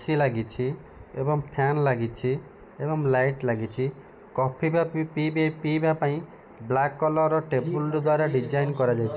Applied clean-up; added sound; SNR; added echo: none; none; none; none.